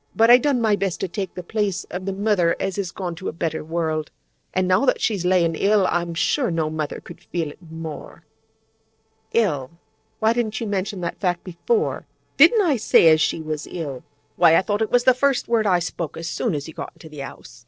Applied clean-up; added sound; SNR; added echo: neural separator model SepFormer DNS4.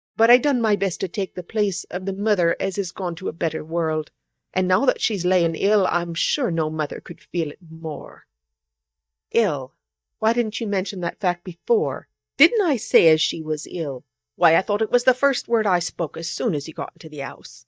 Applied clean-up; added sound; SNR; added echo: neural mask model DeepFilterNet 3.